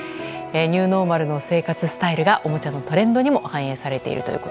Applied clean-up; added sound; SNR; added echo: none; none; none; none.